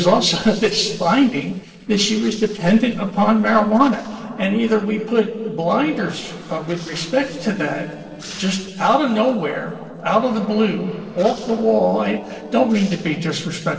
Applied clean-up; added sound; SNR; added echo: neural separator model SepFormer DNS4.